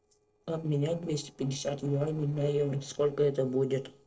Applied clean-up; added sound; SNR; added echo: neural separator model SepFormer DNS4.